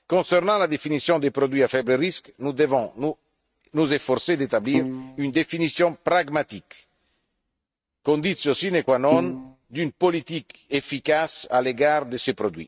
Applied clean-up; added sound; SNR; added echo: neural mask model RNNoise.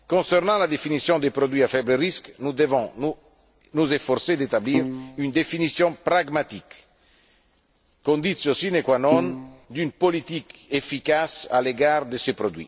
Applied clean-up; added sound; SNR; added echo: none; Keyboard (musical); 3 dB; none.